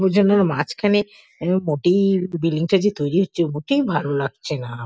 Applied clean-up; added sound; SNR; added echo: none; none; none; none.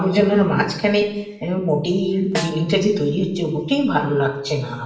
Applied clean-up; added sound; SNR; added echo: none; Snare drum; 14 dB; reverberation time 0.9 s.